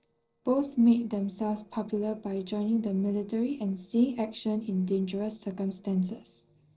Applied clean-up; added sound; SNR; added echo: neural separator model SepFormer DNS4.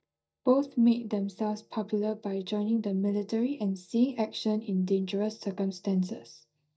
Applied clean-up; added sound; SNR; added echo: neural mask model DeepFilterNet 3.